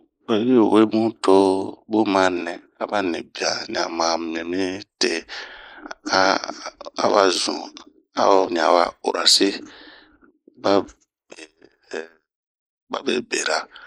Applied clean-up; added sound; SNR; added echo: neural mask model Resemble Enhance denoiser.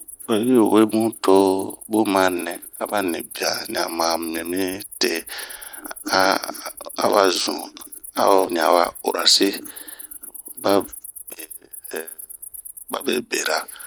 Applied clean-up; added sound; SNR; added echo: none; Cricket; 17 dB; none.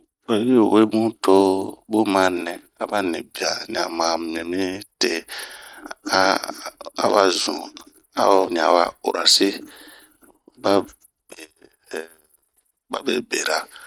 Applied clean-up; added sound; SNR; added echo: neural mask model RNNoise.